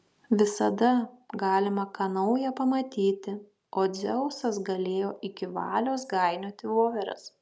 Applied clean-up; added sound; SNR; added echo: none; none; none; none.